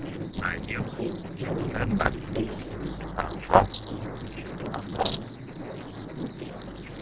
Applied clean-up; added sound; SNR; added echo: neural separator model SepFormer DNS4.